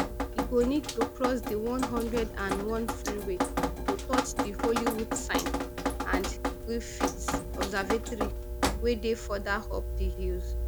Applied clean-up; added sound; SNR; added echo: none; Drip; -1 dB; none.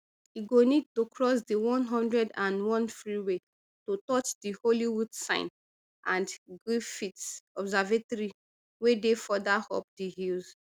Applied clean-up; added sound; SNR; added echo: none; none; none; none.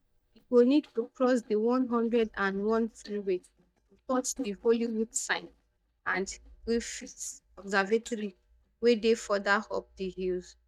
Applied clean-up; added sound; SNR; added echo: neural mask model DeepFilterNet 3.